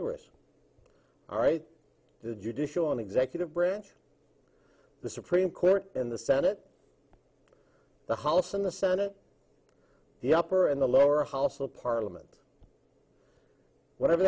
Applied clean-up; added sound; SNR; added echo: none; none; none; none.